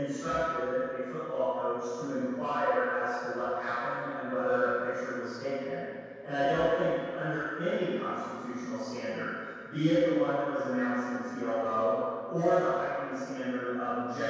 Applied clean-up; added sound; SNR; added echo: none; none; none; reverberation time 2.0 s.